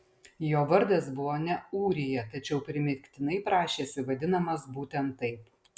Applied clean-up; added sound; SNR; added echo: none; none; none; none.